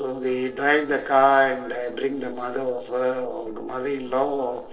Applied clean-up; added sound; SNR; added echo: neural separator model SepFormer DNS4.